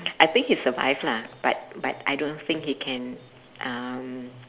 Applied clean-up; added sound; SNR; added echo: none; none; none; none.